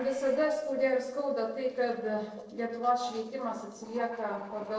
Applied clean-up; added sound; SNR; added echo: neural separator model SepFormer DNS4.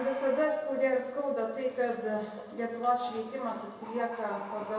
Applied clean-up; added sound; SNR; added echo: none; Bird; 17 dB; reverberation time 0.6 s.